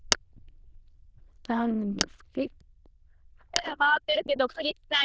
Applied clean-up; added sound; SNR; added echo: neural diffusion model UNIVERSE++.